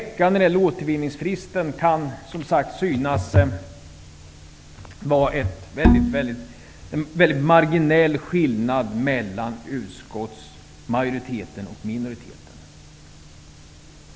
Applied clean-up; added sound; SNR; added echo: none; Bowed string instrument; -3 dB; none.